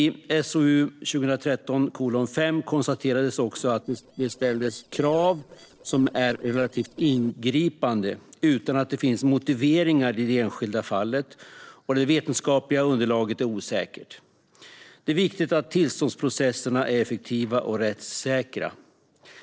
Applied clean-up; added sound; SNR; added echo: neural separator model SepFormer DNS4.